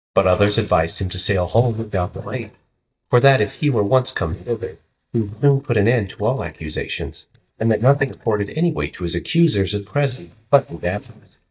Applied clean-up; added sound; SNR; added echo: neural mask model DeepFilterNet 3.